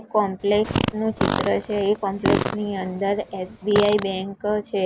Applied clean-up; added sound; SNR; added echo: none; Fart; 4 dB; none.